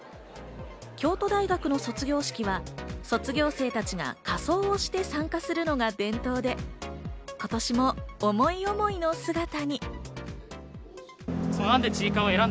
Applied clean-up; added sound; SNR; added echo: none; none; none; none.